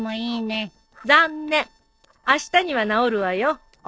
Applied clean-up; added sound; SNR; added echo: neural separator model SepFormer DNS4.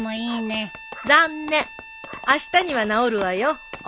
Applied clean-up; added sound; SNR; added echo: none; Bowed string instrument; 18 dB; none.